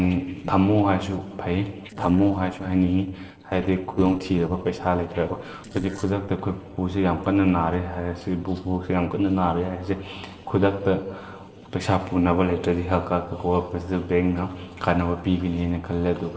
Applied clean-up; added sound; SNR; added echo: neural separator model SepFormer DNS4.